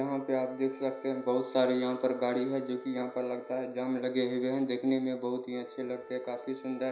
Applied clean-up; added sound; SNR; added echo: none; Wind instrument, woodwind instrument; 19 dB; reverberation time 0.5 s.